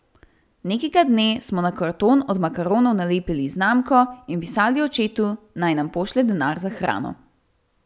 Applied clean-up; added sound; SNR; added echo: none; none; none; none.